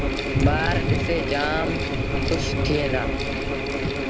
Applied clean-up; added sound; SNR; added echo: none; Mechanical fan + Thunder; -4 dB; none.